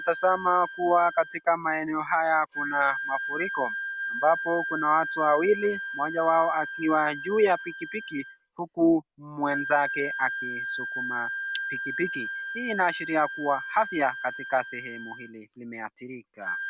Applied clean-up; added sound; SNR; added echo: none; Wind instrument, woodwind instrument; 8 dB; none.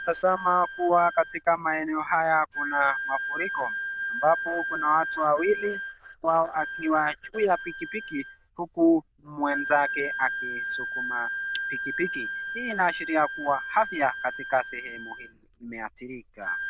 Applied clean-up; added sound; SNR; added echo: neural diffusion model UNIVERSE++.